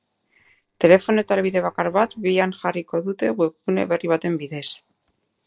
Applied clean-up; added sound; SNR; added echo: neural separator model SepFormer DNS4.